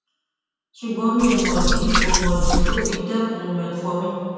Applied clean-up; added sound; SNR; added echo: none; Liquid; -4 dB; reverberation time 2.0 s.